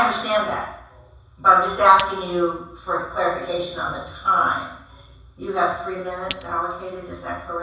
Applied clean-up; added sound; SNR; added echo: none; Glass; 10 dB; reverberation time 0.7 s.